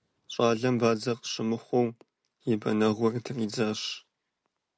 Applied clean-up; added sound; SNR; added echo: none; none; none; none.